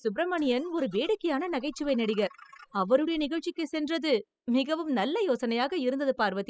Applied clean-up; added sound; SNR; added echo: classical method spectral subtraction.